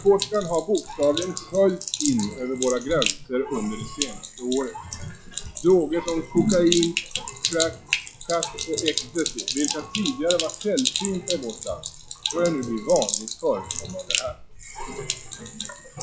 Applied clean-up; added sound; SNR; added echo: classical method log-MMSE.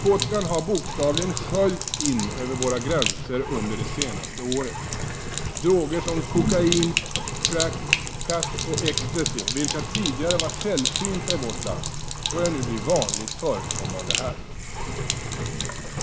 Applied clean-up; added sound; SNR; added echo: none; Engine + Sink (filling or washing); 1 dB; none.